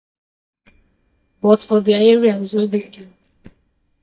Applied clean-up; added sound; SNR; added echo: neural mask model DeepFilterNet 3.